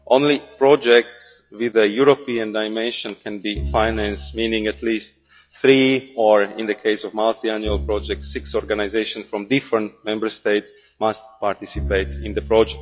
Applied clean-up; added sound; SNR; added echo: classical method log-MMSE.